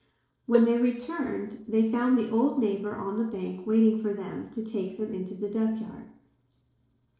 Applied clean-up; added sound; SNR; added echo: neural separator model SepFormer DNS4.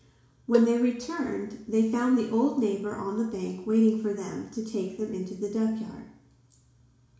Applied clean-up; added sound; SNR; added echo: none; Cowbell; 6 dB; reverberation time 0.7 s.